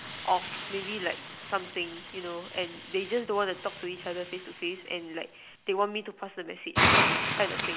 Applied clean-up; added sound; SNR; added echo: none; Hiss; -1 dB; none.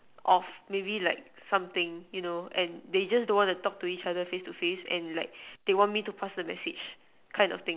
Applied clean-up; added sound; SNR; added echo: none; none; none; none.